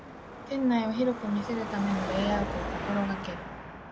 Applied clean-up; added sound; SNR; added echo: none; Car passing by / Traffic noise, roadway noise / Engine; 6 dB; none.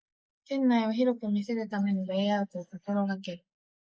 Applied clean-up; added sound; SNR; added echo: neural mask model Resemble Enhance denoiser.